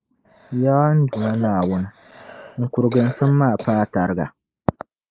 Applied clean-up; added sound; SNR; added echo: neural mask model Resemble Enhance denoiser.